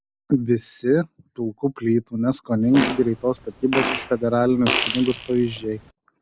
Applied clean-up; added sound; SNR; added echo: none; Fart; 6 dB; none.